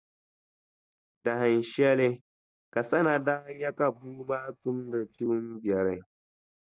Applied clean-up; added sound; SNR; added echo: neural mask model DeepFilterNet 3.